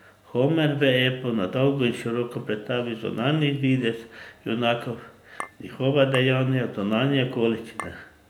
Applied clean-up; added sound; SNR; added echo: none; Chink, clink; 14 dB; none.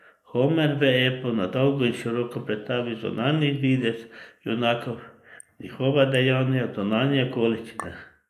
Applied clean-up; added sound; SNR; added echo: neural mask model Resemble Enhance denoiser.